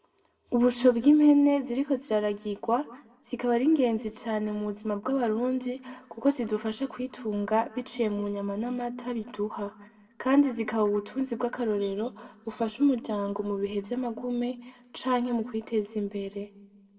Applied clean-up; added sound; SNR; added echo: none; none; none; reverberation time 1.3 s.